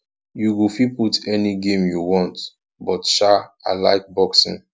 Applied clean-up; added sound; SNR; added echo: none; none; none; none.